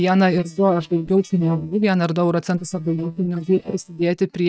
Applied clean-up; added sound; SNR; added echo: neural mask model DeepFilterNet 3.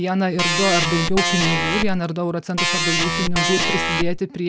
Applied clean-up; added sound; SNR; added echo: none; Organ; -2 dB; none.